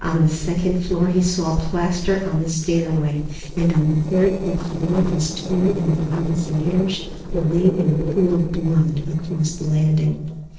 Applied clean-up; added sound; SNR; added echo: neural separator model SepFormer DNS4.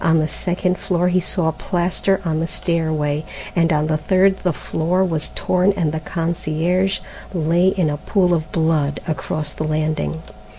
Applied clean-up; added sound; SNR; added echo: none; none; none; none.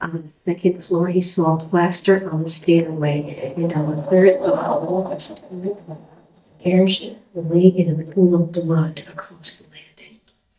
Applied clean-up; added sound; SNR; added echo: neural mask model DeepFilterNet 3.